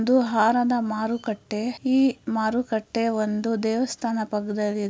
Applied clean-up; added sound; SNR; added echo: none; none; none; none.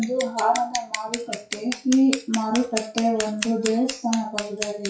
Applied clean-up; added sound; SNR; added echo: classical method WPE with log-MMSE.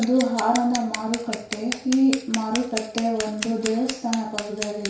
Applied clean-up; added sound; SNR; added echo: none; Scissors; 10 dB; reverberation time 0.6 s.